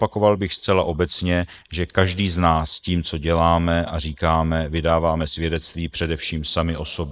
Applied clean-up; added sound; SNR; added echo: neural mask model Resemble Enhance denoiser.